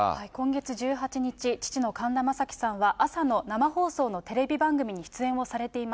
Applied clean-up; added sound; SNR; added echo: none; none; none; none.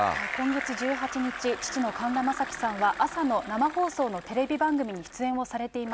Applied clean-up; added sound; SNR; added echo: none; Bicycle; 10 dB; none.